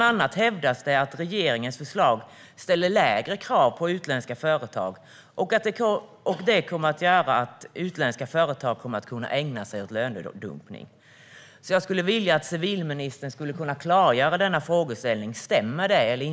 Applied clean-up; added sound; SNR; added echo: none; none; none; none.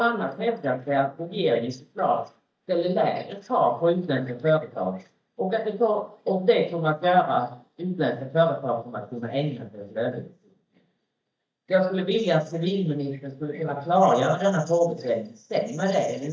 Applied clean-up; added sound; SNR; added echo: neural mask model DeepFilterNet 3.